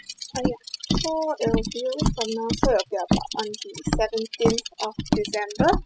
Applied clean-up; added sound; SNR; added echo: classical method spectral subtraction.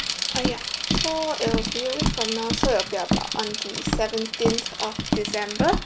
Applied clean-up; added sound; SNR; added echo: none; Walk, footsteps + Bicycle; -1 dB; none.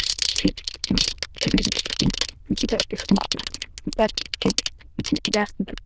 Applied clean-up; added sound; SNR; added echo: neural diffusion model UNIVERSE++.